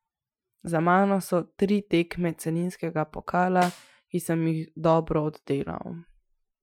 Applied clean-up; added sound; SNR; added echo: classical method Wiener filter.